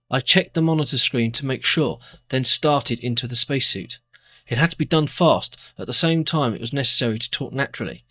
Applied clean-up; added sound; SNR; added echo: neural mask model DeepFilterNet 3.